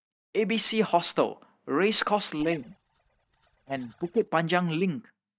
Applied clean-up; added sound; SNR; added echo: neural mask model DeepFilterNet 3.